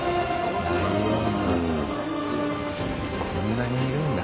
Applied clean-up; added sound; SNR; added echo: none; Sliding door; 13 dB; none.